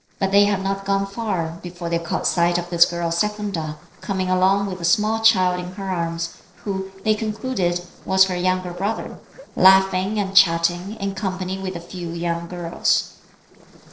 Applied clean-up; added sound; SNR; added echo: neural separator model SepFormer DNS4.